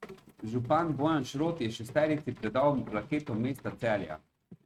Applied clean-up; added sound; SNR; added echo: neural mask model RNNoise.